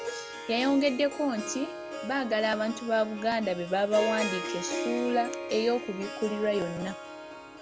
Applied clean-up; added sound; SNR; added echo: none; Harp; 8 dB; none.